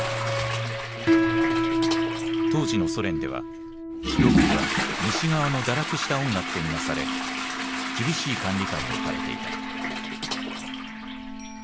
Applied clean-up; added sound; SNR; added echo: none; Toilet flush / Water; 2 dB; none.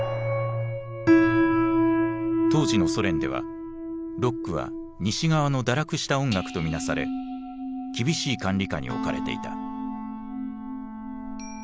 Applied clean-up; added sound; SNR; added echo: none; none; none; none.